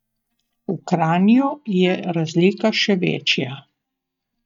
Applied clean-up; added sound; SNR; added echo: neural mask model DeepFilterNet 3.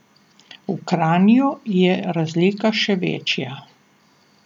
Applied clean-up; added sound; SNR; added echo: none; none; none; none.